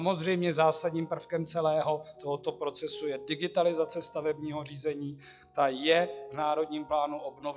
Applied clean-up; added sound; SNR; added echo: classical method log-MMSE.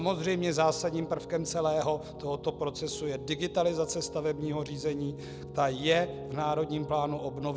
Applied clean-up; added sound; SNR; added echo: none; Piano; 11 dB; none.